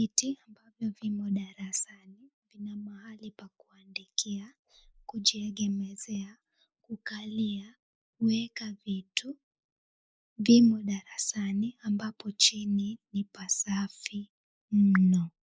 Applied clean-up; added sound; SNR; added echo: neural mask model Resemble Enhance denoiser.